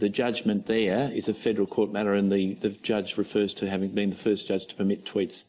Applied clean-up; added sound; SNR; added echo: none; none; none; none.